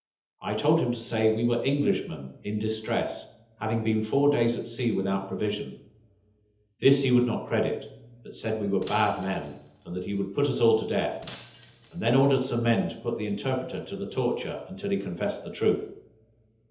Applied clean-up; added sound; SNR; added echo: none; Shatter; 20 dB; reverberation time 0.8 s.